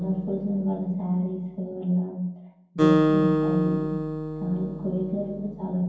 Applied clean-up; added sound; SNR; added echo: none; Acoustic guitar; 0 dB; reverberation time 0.9 s.